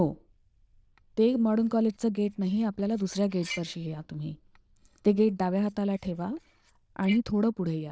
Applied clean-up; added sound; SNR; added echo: neural diffusion model UNIVERSE++.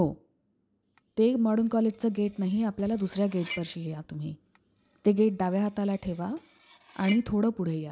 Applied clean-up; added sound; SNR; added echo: none; Cutlery, silverware; 19 dB; none.